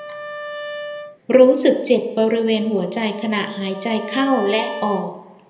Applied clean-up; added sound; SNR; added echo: none; Wind instrument, woodwind instrument; 14 dB; reverberation time 0.8 s.